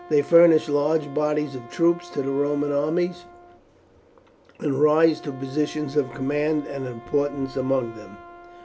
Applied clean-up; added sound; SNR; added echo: none; Wind instrument, woodwind instrument; 20 dB; none.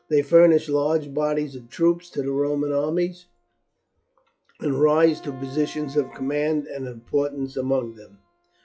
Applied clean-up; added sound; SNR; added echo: classical method log-MMSE.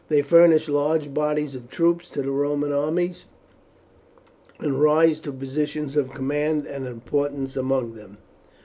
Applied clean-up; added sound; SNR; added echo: none; none; none; none.